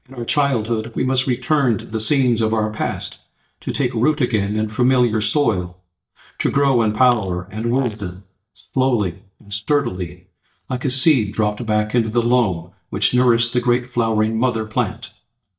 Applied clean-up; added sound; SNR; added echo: neural mask model DeepFilterNet 3.